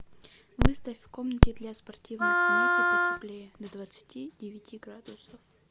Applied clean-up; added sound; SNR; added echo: none; Wind instrument, woodwind instrument; -3 dB; none.